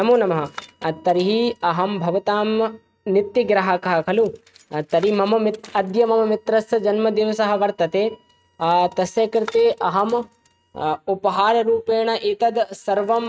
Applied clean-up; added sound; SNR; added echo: neural mask model RNNoise.